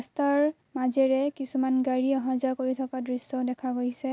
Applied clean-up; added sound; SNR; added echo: none; none; none; none.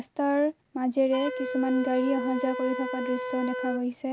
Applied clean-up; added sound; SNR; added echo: none; Wind instrument, woodwind instrument; 7 dB; none.